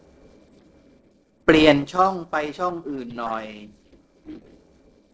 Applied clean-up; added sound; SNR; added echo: neural separator model SepFormer DNS4.